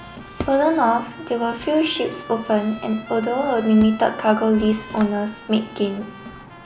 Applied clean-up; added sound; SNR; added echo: none; Trumpet + Drawer open or close; 16 dB; none.